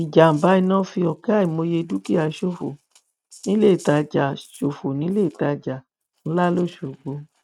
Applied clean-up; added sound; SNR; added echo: neural mask model RNNoise.